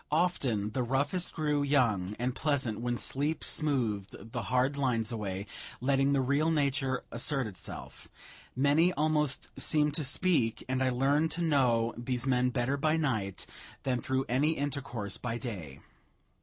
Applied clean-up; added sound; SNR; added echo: none; none; none; none.